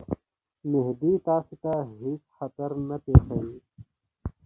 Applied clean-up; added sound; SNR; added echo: none; none; none; none.